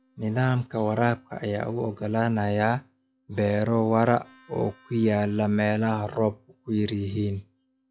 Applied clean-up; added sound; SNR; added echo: classical method log-MMSE.